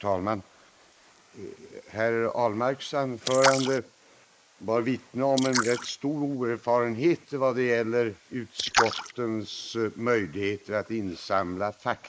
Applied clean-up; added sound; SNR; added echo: neural mask model Resemble Enhance denoiser.